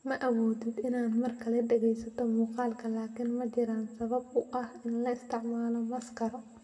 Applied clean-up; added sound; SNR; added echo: none; none; none; reverberation time 0.7 s.